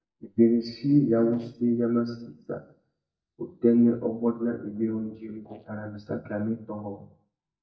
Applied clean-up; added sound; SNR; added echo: neural mask model DeepFilterNet 3.